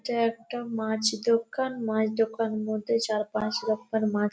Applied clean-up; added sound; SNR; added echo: none; none; none; none.